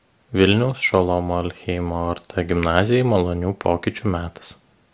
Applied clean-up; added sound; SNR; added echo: none; none; none; none.